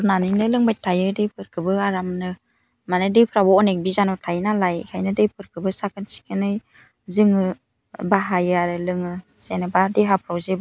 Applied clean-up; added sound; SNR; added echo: none; none; none; none.